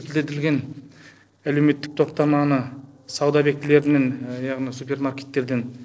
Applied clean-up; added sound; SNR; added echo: neural separator model SepFormer DNS4.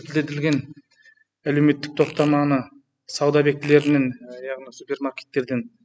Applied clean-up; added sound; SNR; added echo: classical method spectral subtraction.